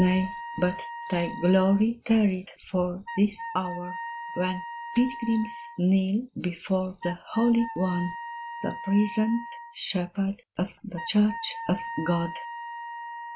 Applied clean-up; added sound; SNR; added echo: none; Wind instrument, woodwind instrument; 12 dB; none.